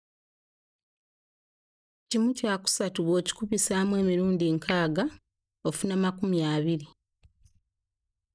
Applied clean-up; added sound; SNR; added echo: neural mask model DeepFilterNet 3.